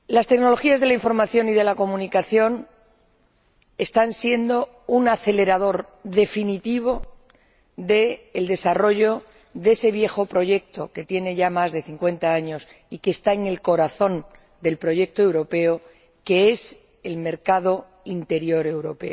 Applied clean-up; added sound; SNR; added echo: none; none; none; none.